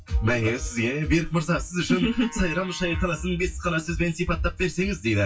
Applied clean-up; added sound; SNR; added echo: classical method WPE with log-MMSE.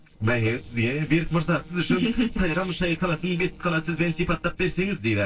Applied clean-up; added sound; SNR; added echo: neural separator model SepFormer DNS4.